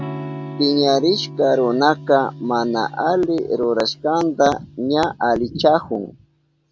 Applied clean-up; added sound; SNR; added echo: none; Electric guitar / Strum; 16 dB; none.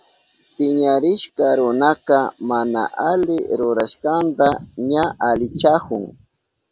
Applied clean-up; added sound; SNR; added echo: none; none; none; none.